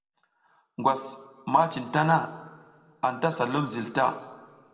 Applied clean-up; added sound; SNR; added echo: none; none; none; reverberation time 1.2 s.